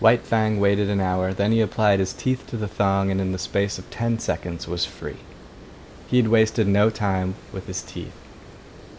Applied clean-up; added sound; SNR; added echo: none; Water; 20 dB; none.